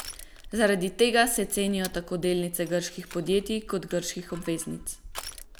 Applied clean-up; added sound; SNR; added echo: none; Crushing; 16 dB; none.